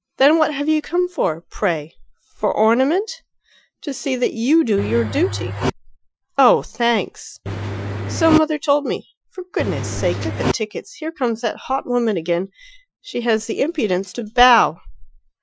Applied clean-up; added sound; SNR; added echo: classical method Wiener filter.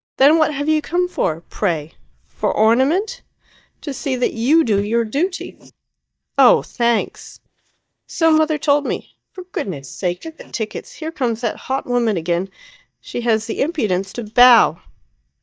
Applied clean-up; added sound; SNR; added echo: neural mask model DeepFilterNet 3.